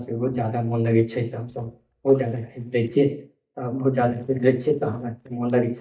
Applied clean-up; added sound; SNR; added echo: neural mask model DeepFilterNet 3.